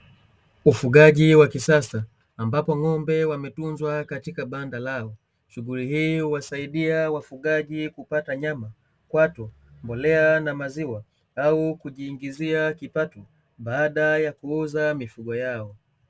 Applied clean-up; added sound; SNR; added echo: none; none; none; none.